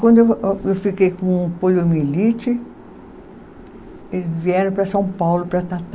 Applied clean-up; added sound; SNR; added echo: none; none; none; none.